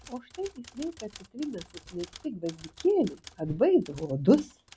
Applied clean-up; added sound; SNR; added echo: none; Typewriter + Whoosh, swoosh, swish; 20 dB; none.